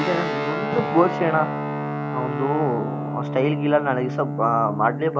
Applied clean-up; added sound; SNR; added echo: none; Guitar; 4 dB; none.